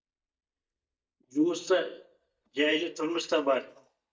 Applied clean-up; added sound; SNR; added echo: neural mask model DeepFilterNet 3.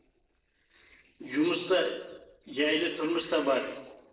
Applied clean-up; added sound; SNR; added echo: neural separator model SepFormer DNS4.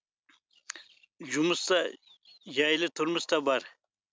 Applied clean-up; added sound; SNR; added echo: none; none; none; none.